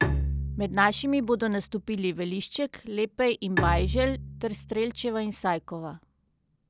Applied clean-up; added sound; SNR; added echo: none; Bowed string instrument; 4 dB; none.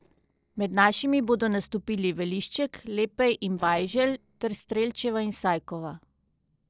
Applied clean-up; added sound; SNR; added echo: neural separator model SepFormer DNS4.